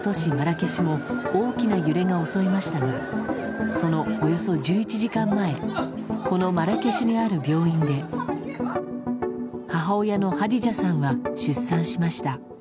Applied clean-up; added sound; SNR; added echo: none; none; none; none.